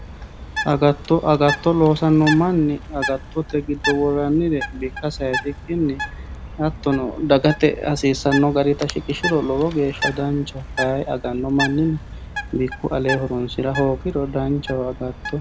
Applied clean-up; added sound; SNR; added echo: none; Bird; 10 dB; none.